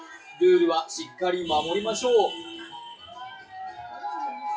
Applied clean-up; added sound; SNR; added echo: classical method WPE with log-MMSE.